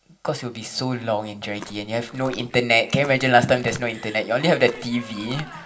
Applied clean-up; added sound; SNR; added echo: none; Walk, footsteps; 20 dB; reverberation time 0.7 s.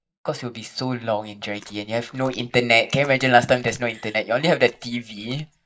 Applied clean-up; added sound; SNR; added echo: neural mask model DeepFilterNet 3.